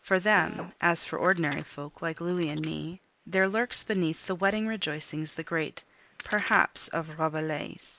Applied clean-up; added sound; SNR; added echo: neural mask model Resemble Enhance denoiser.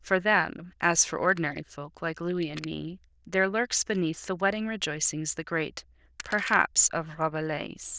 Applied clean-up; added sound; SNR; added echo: neural diffusion model UNIVERSE++.